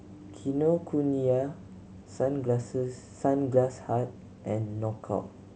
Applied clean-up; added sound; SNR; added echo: none; none; none; none.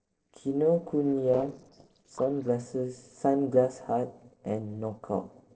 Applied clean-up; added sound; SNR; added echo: neural separator model SepFormer DNS4.